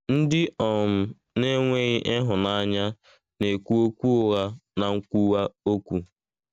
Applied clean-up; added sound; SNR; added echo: none; none; none; none.